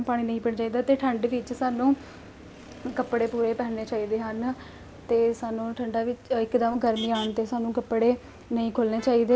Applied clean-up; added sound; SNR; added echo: none; Motor vehicle (road); 19 dB; none.